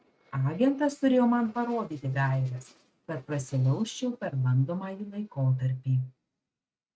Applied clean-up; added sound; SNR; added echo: neural mask model RNNoise.